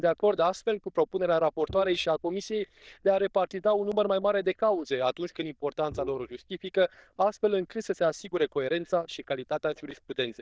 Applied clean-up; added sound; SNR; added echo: neural diffusion model UNIVERSE++.